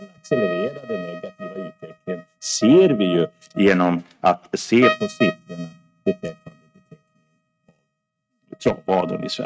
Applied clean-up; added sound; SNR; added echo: neural mask model RNNoise.